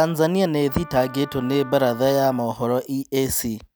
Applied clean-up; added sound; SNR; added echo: none; Wind instrument, woodwind instrument; 19 dB; none.